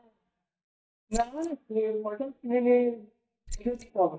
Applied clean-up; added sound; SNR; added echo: neural mask model DeepFilterNet 3.